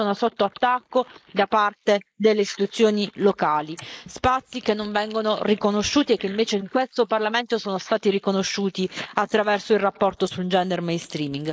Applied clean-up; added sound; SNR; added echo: neural mask model Resemble Enhance denoiser.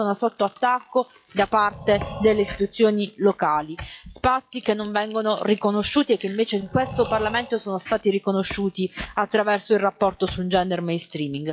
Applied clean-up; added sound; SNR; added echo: classical method log-MMSE.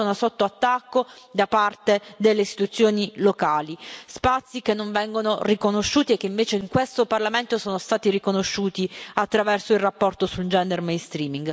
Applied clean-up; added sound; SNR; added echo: none; none; none; none.